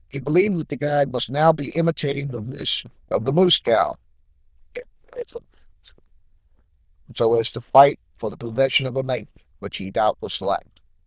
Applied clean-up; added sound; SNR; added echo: neural diffusion model UNIVERSE++.